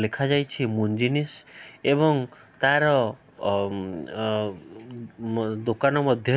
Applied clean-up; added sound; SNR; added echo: none; none; none; none.